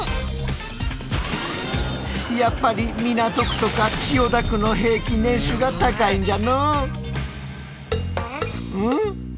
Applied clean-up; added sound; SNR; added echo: none; none; none; none.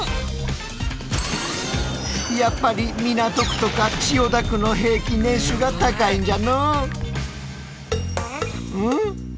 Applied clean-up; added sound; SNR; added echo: none; Chatter / Chirp, tweet / Car passing by / Typing; 14 dB; none.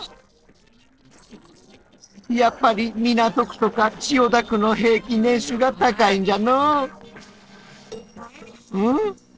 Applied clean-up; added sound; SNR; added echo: neural separator model SepFormer DNS4.